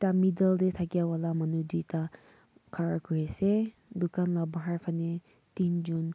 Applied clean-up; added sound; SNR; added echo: none; none; none; none.